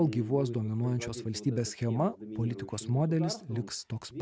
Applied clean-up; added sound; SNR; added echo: none; none; none; none.